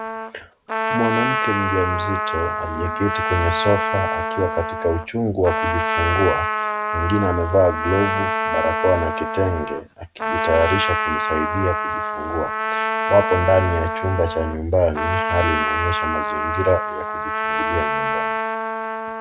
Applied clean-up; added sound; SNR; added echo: none; Trumpet; 1 dB; none.